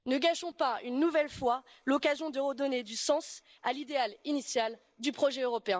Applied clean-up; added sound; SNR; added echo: neural mask model Resemble Enhance denoiser.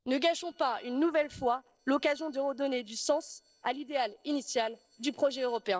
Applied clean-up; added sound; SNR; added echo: neural separator model SepFormer DNS4.